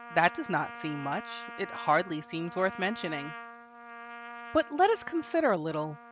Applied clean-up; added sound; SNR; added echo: none; Trumpet; 14 dB; none.